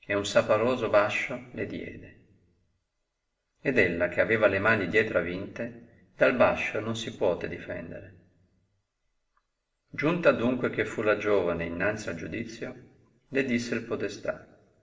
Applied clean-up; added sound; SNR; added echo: none; none; none; reverberation time 0.8 s.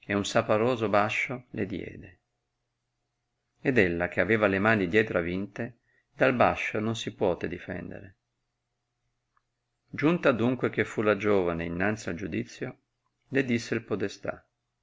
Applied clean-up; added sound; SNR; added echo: none; none; none; none.